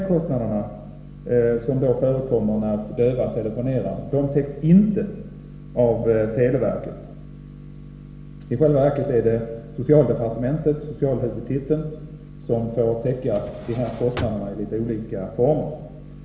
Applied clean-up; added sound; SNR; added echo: none; Drawer open or close; 13 dB; reverberation time 1.1 s.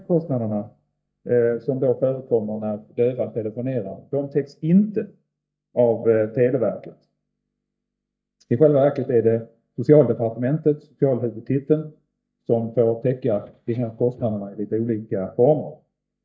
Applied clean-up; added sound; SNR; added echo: neural mask model DeepFilterNet 3.